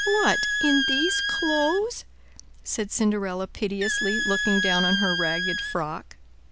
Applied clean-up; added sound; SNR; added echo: none; Squeak; 1 dB; none.